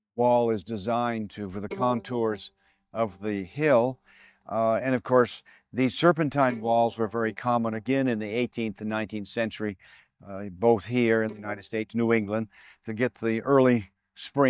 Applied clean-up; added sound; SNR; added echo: neural mask model DeepFilterNet 3.